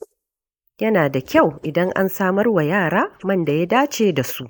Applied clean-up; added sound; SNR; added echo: neural mask model Resemble Enhance denoiser.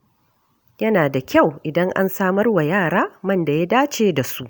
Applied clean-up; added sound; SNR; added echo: none; none; none; none.